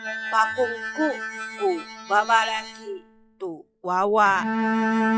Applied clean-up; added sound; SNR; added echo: classical method log-MMSE.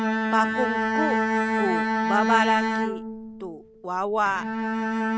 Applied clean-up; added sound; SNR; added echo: none; Bowed string instrument; -2 dB; none.